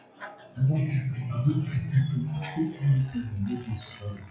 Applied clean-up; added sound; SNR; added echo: classical method WPE with log-MMSE.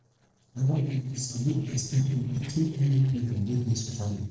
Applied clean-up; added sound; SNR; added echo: neural separator model SepFormer DNS4.